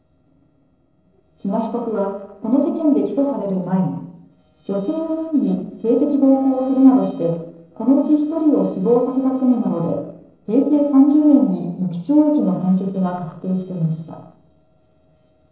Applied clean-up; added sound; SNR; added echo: neural separator model SepFormer DNS4.